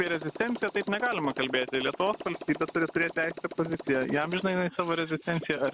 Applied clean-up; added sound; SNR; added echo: none; Motorcycle; 12 dB; none.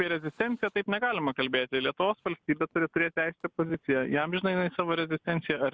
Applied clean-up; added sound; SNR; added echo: none; none; none; none.